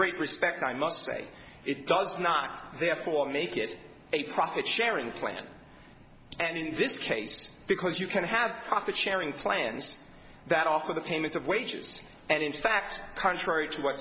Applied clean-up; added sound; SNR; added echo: none; none; none; none.